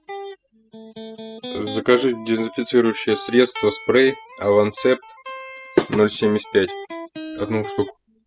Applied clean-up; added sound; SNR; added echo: classical method spectral subtraction.